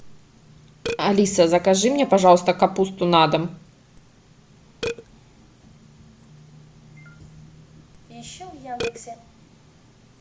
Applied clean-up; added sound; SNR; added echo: none; Burping, eructation; 16 dB; none.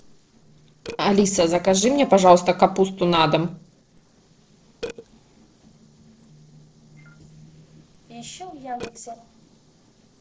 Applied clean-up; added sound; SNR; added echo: neural separator model SepFormer DNS4.